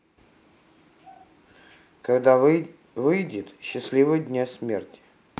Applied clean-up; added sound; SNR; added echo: none; none; none; none.